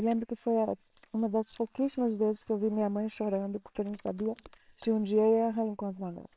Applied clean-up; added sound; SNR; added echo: neural separator model SepFormer WHAMR!.